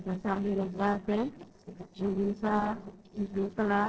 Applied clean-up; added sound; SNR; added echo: neural separator model SepFormer DNS4.